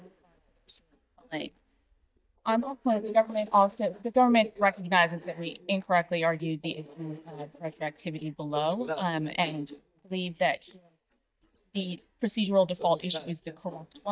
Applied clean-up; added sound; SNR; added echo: neural mask model DeepFilterNet 3.